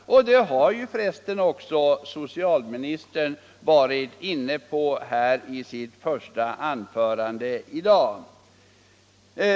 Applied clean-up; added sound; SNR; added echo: none; none; none; none.